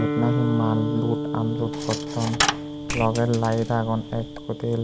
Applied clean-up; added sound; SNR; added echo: none; Coin (dropping) + Guitar; 3 dB; none.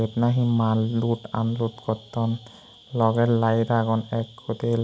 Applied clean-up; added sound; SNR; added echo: none; none; none; none.